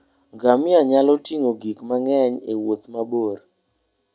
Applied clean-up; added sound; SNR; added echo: none; none; none; none.